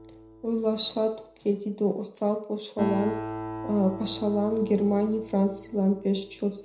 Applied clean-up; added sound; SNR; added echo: none; Acoustic guitar; 12 dB; reverberation time 0.5 s.